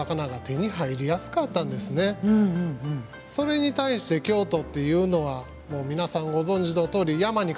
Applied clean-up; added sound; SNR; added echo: none; none; none; none.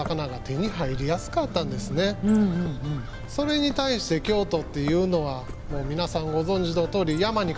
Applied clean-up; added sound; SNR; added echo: none; Bird; 10 dB; none.